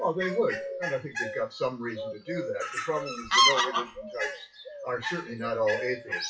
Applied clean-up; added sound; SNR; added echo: classical method WPE with log-MMSE.